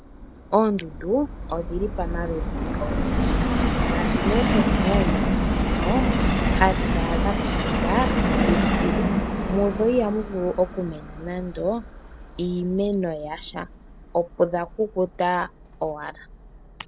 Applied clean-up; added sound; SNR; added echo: none; Subway, metro, underground; -2 dB; none.